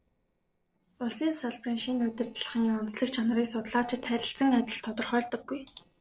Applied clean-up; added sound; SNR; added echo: neural separator model SepFormer DNS4.